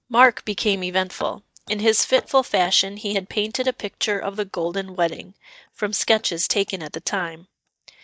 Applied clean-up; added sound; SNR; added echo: neural mask model DeepFilterNet 3.